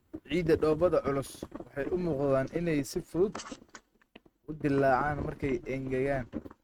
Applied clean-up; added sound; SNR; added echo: neural mask model RNNoise.